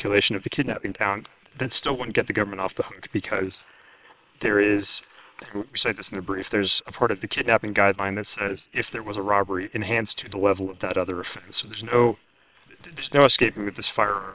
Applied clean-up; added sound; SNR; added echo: neural separator model SepFormer WHAM!.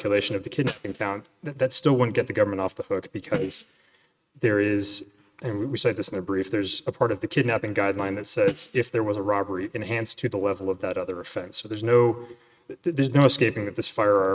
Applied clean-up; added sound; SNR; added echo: neural mask model RNNoise.